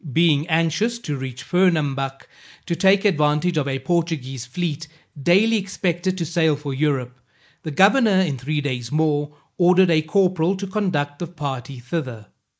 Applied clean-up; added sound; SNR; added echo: neural mask model Resemble Enhance denoiser.